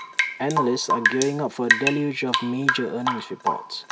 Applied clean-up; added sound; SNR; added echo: none; Drip / Rain; -1 dB; none.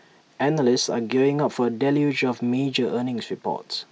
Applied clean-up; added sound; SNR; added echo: none; none; none; none.